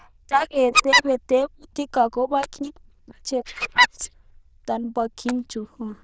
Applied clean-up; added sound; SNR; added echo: neural diffusion model UNIVERSE++.